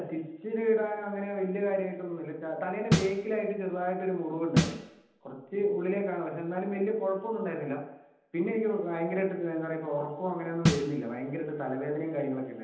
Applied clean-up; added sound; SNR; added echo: none; Snare drum; -1 dB; reverberation time 0.9 s.